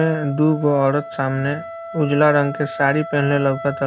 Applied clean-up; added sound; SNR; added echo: none; Wind instrument, woodwind instrument; 13 dB; none.